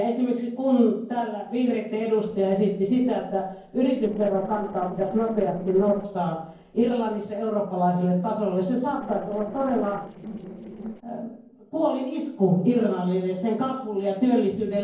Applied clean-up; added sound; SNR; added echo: neural separator model SepFormer DNS4.